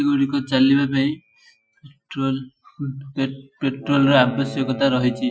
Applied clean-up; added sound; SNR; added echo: classical method Wiener filter.